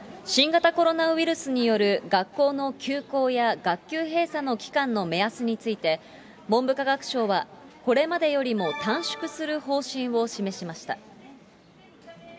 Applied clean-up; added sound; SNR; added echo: none; none; none; none.